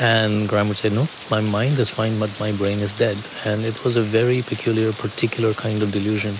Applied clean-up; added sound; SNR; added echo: neural mask model Resemble Enhance denoiser.